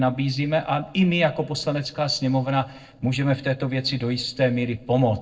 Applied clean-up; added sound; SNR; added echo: neural separator model SepFormer DNS4.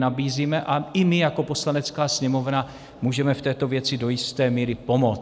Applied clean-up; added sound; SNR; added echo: none; none; none; none.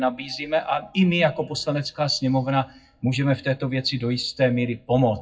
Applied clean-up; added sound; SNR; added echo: classical method WPE with log-MMSE.